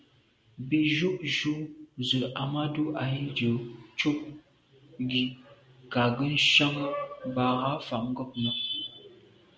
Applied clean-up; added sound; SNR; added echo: none; none; none; none.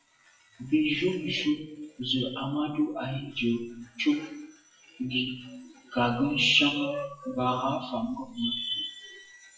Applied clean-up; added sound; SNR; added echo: classical method WPE with log-MMSE.